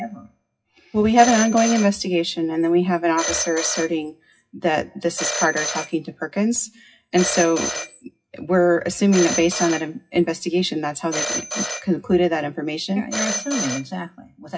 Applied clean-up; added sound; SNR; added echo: classical method WPE with log-MMSE.